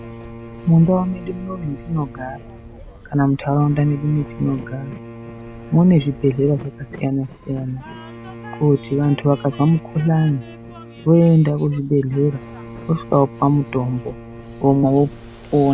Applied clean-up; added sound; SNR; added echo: none; Bowed string instrument + Train; 16 dB; none.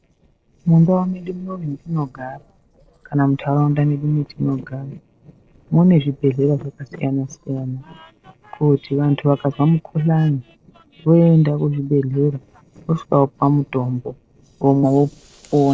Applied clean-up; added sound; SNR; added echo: neural separator model SepFormer DNS4.